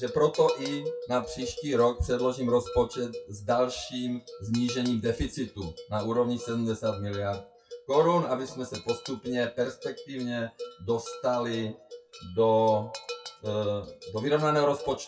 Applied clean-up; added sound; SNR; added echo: classical method WPE with log-MMSE.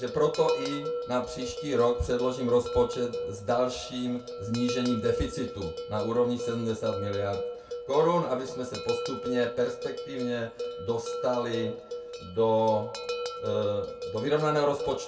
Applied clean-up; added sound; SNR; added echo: none; Bell; 7 dB; reverberation time 0.2 s.